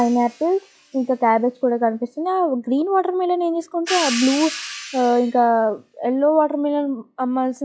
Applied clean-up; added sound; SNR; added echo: classical method log-MMSE.